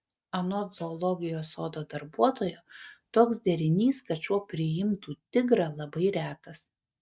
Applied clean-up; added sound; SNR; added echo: neural mask model DeepFilterNet 3.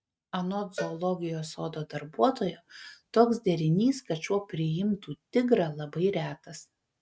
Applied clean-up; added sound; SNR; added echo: neural mask model RNNoise.